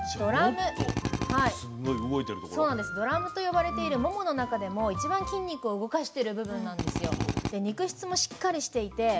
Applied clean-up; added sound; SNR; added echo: none; Drill; 1 dB; none.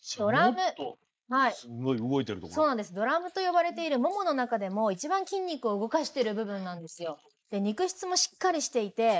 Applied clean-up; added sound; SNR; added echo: neural mask model Resemble Enhance denoiser.